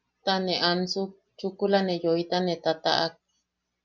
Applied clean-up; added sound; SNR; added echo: none; none; none; none.